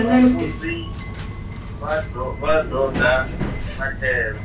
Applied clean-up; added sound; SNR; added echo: none; Subway, metro, underground; -1 dB; reverberation time 0.2 s.